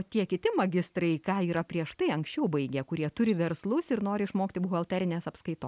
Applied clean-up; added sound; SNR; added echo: none; none; none; none.